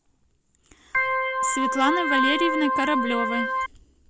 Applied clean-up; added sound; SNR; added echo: none; Organ; -3 dB; none.